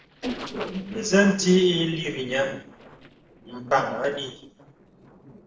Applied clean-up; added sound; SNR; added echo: neural separator model SepFormer DNS4.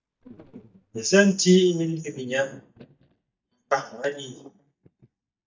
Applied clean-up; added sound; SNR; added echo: neural mask model DeepFilterNet 3.